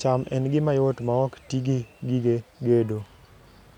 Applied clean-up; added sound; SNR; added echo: none; none; none; none.